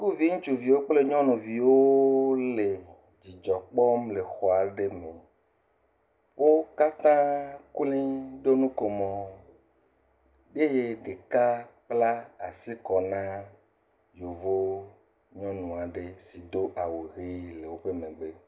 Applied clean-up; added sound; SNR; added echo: none; none; none; none.